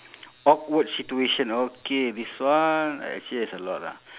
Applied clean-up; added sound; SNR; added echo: none; none; none; none.